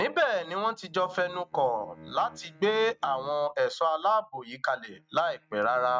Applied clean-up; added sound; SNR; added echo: neural mask model RNNoise.